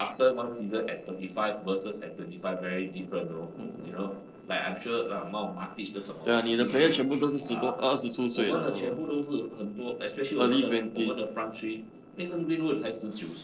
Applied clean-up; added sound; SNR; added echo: neural separator model SepFormer DNS4.